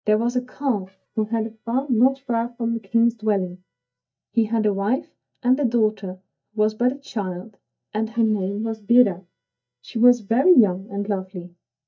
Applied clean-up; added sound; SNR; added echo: neural mask model DeepFilterNet 3.